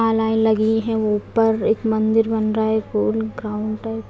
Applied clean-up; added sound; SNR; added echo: none; none; none; none.